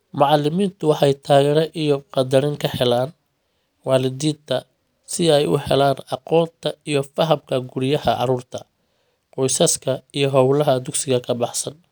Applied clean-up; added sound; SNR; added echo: none; none; none; none.